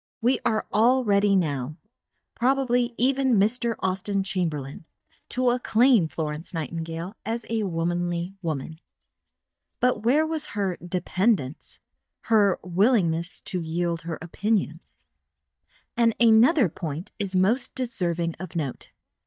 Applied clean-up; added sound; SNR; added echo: neural mask model DeepFilterNet 3.